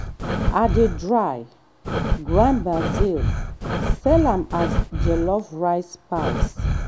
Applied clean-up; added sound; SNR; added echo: none; Breathing; 1 dB; none.